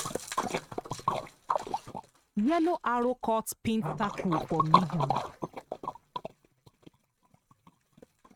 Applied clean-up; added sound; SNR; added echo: neural mask model RNNoise.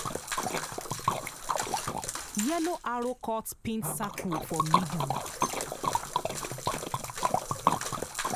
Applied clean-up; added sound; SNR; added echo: none; Liquid; -4 dB; none.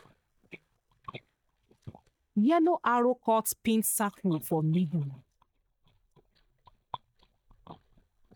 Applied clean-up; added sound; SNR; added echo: neural mask model DeepFilterNet 3.